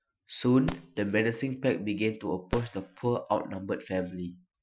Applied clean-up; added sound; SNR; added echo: classical method Wiener filter.